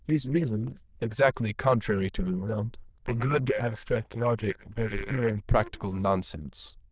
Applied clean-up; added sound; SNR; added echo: neural diffusion model UNIVERSE++.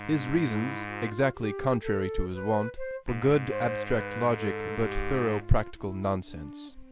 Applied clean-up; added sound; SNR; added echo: none; Wind instrument, woodwind instrument + Wind instrument, woodwind instrument; 8 dB; none.